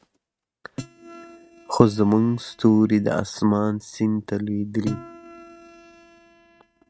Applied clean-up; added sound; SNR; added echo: neural mask model RNNoise.